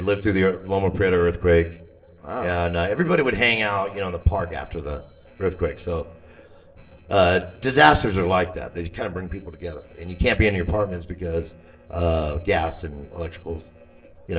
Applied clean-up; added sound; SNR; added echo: neural separator model SepFormer DNS4.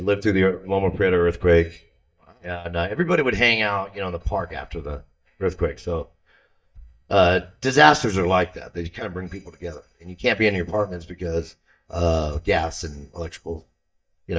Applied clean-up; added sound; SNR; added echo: neural mask model DeepFilterNet 3.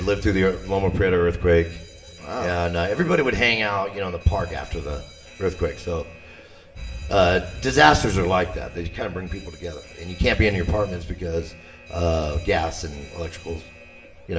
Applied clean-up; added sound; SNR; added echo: none; Alarm; 18 dB; reverberation time 0.8 s.